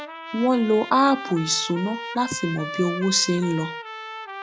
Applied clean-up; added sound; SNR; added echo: none; Trumpet; 11 dB; none.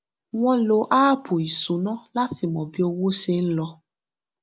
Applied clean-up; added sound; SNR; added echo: none; none; none; none.